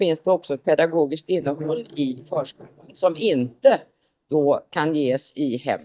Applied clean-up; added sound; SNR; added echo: neural mask model DeepFilterNet 3.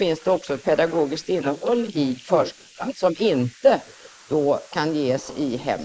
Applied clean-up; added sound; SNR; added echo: neural mask model Resemble Enhance denoiser.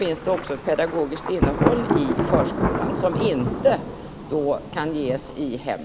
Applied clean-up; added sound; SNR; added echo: none; Thunder; 2 dB; none.